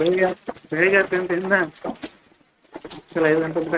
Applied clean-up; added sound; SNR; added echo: neural mask model RNNoise.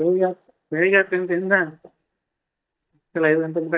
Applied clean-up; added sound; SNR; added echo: neural mask model DeepFilterNet 3.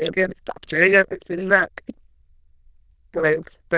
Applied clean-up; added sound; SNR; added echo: neural diffusion model UNIVERSE++.